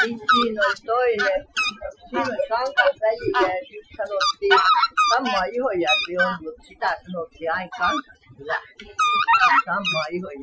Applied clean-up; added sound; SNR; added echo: classical method Wiener filter.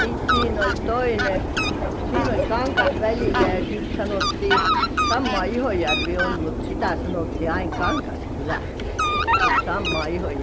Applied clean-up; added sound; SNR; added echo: none; Fowl; -4 dB; none.